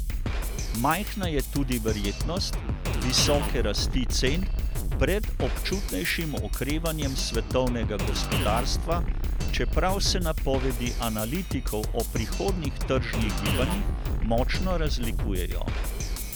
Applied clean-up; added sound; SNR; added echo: none; Drum kit; -2 dB; none.